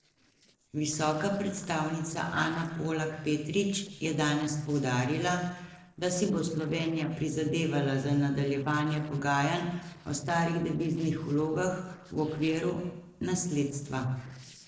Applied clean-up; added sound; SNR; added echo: neural separator model SepFormer DNS4.